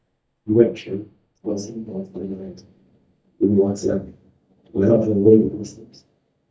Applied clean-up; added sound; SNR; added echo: neural mask model DeepFilterNet 3.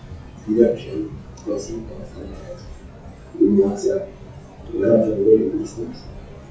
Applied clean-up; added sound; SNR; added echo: classical method WPE with log-MMSE.